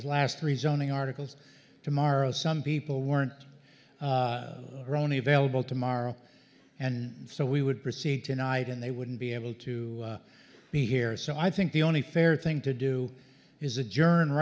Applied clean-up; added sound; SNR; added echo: none; none; none; none.